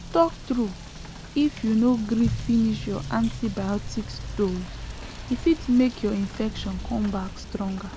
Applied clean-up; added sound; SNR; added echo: none; Motor vehicle (road) / Rain; 10 dB; none.